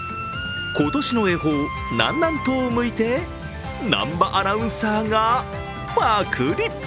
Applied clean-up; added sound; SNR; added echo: none; none; none; none.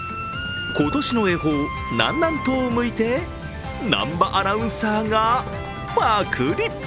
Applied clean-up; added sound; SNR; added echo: none; Mechanical fan + Fireworks; 19 dB; none.